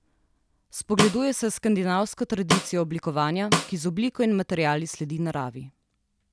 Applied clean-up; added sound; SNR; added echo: none; Snare drum; 2 dB; none.